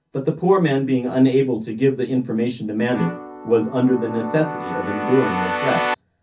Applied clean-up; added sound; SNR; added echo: none; Keyboard (musical); 6 dB; reverberation time 0.3 s.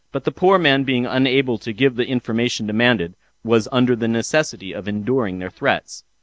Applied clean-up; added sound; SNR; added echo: none; none; none; none.